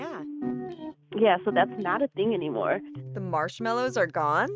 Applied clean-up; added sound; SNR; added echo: neural mask model RNNoise.